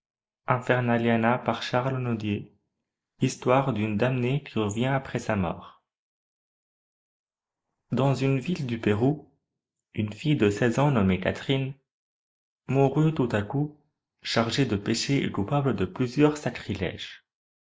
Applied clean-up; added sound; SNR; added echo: neural mask model Resemble Enhance denoiser.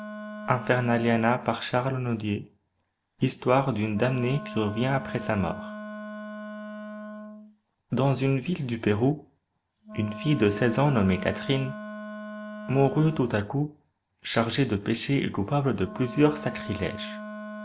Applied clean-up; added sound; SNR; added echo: none; Wind instrument, woodwind instrument; 13 dB; none.